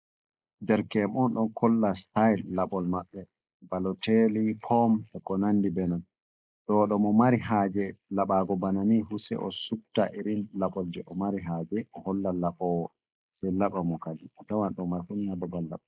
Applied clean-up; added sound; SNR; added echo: neural mask model Resemble Enhance denoiser.